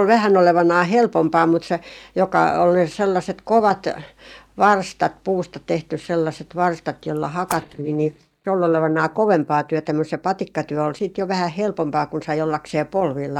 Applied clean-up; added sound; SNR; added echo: neural mask model DeepFilterNet 3.